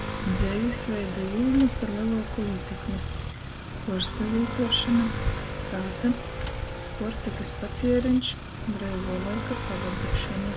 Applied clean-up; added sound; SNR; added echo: none; Motorcycle / Accelerating, revving, vroom; 3 dB; none.